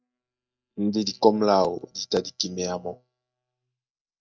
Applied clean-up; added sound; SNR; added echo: neural mask model DeepFilterNet 3.